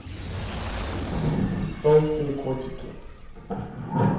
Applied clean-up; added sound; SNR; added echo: none; Fire; 9 dB; reverberation time 0.9 s.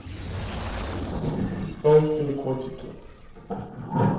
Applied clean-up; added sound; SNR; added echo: neural separator model SepFormer DNS4.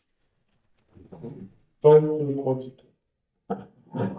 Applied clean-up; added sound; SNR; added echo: neural mask model DeepFilterNet 3.